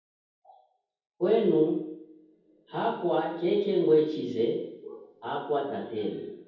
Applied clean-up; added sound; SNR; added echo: none; none; none; reverberation time 0.9 s.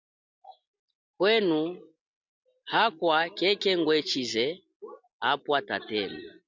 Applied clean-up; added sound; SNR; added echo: none; none; none; none.